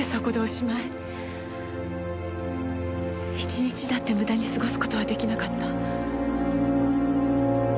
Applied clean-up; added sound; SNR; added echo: none; none; none; none.